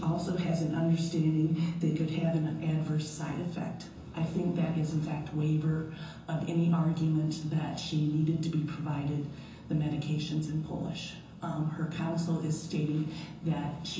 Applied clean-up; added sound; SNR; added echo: none; none; none; reverberation time 0.6 s.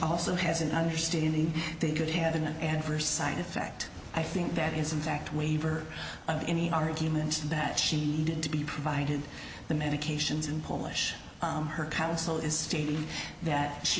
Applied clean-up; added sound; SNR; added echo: none; none; none; none.